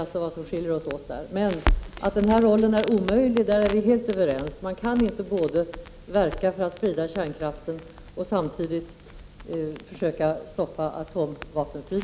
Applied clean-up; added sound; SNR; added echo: none; Crackle; 11 dB; none.